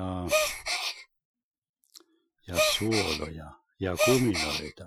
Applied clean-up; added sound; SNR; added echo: classical method Wiener filter.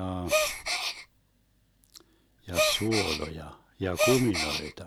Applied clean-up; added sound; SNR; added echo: none; Gasp; -2 dB; none.